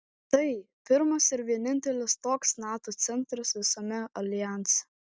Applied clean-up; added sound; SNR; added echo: none; none; none; none.